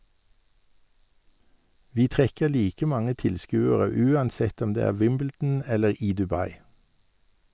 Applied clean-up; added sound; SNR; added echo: none; none; none; none.